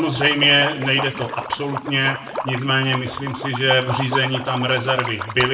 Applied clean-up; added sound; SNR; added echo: none; Liquid; 8 dB; reverberation time 0.6 s.